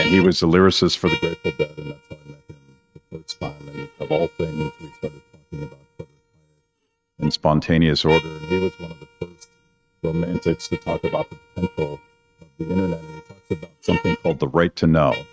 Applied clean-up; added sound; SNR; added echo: neural mask model RNNoise.